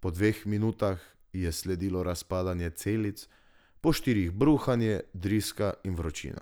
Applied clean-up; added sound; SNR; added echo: none; none; none; none.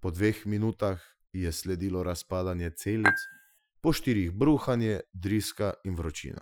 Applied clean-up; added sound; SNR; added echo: classical method Wiener filter.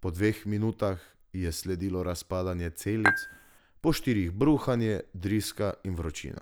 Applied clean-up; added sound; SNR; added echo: none; Dishes, pots, and pans / Chink, clink; -1 dB; none.